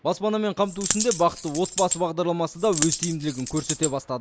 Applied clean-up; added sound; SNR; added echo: none; Coin (dropping); 4 dB; none.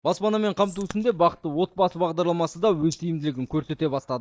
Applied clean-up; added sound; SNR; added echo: neural mask model DeepFilterNet 3.